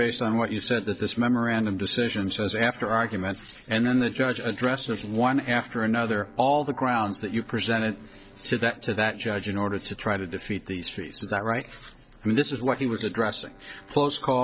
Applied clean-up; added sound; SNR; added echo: neural separator model SepFormer DNS4.